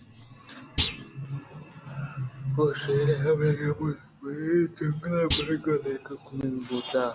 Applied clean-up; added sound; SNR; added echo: none; Thump, thud; 8 dB; none.